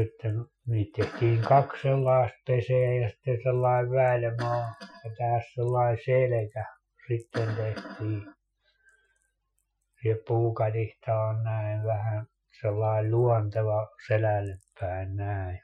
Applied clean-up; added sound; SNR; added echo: classical method Wiener filter.